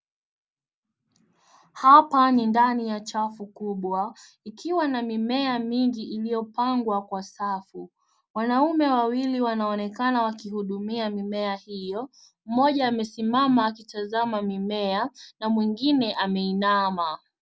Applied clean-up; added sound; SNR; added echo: none; none; none; none.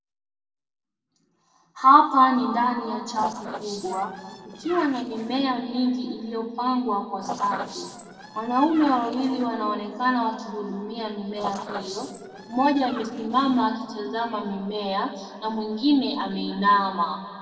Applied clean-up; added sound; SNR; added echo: neural separator model SepFormer DNS4.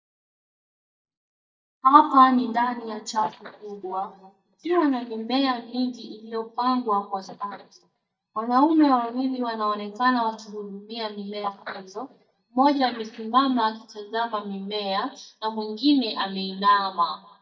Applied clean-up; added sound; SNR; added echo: neural mask model DeepFilterNet 3.